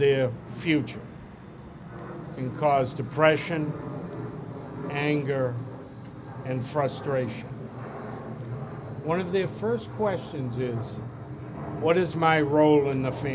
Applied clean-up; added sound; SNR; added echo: none; none; none; none.